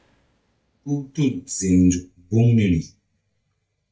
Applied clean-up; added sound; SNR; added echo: neural mask model DeepFilterNet 3.